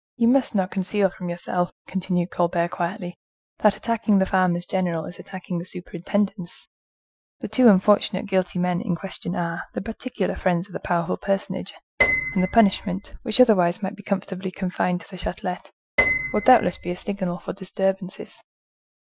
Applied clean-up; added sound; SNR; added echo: classical method Wiener filter.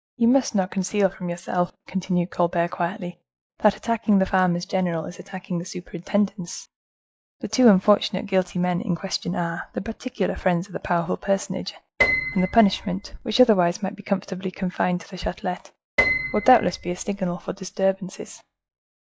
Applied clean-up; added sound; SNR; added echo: classical method log-MMSE.